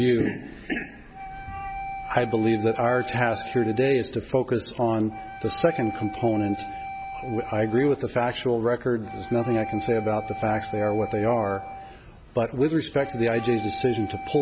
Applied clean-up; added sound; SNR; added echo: none; Wind instrument, woodwind instrument; 12 dB; none.